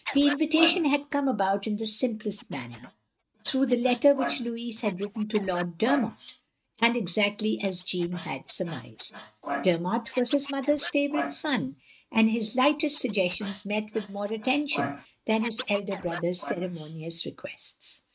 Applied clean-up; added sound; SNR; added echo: neural mask model RNNoise.